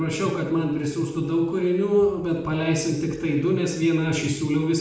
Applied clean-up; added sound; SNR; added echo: none; none; none; reverberation time 0.7 s.